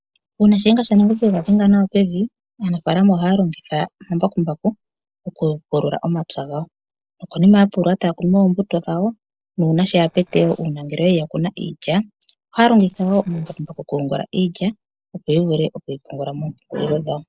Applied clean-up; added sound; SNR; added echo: neural separator model SepFormer DNS4.